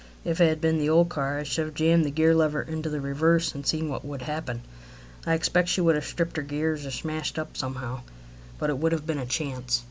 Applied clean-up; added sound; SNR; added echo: none; none; none; none.